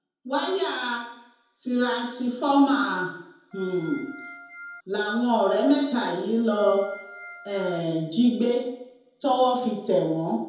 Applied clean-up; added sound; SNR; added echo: none; Organ; 17 dB; reverberation time 0.9 s.